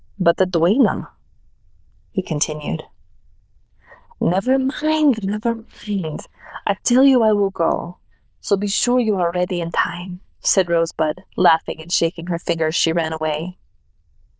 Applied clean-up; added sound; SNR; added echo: neural diffusion model UNIVERSE++.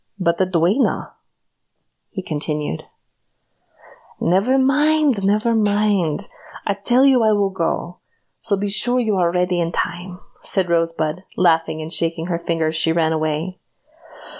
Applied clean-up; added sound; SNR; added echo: none; Hi-hat; 19 dB; none.